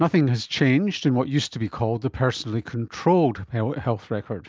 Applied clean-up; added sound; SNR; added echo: none; none; none; none.